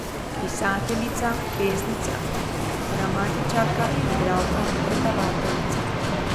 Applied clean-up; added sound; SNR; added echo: none; Bicycle; -4 dB; none.